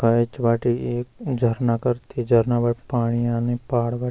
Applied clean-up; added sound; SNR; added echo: none; none; none; none.